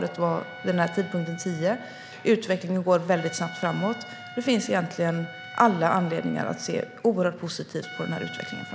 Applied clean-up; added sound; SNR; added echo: none; Trumpet; 16 dB; none.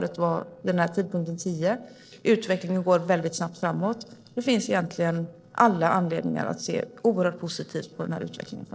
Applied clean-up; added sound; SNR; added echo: neural separator model SepFormer DNS4.